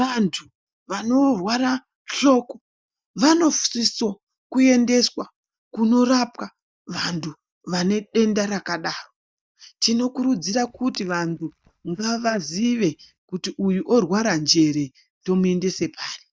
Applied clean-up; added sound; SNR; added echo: neural mask model DeepFilterNet 3.